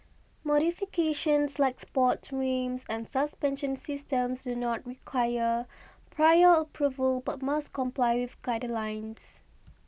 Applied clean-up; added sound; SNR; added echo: none; none; none; none.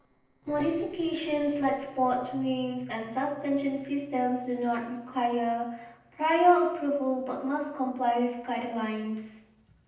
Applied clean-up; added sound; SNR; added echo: neural separator model SepFormer DNS4.